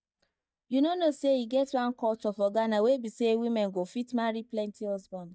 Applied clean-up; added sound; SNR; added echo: neural mask model DeepFilterNet 3.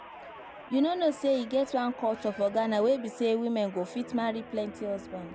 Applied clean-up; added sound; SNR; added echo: none; Guitar; 16 dB; none.